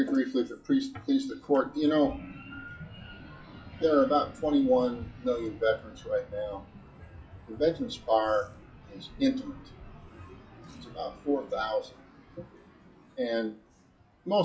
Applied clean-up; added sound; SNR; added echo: classical method WPE with log-MMSE.